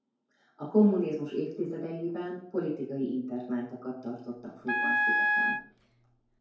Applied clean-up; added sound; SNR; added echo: none; Wind instrument, woodwind instrument; -2 dB; reverberation time 2.3 s.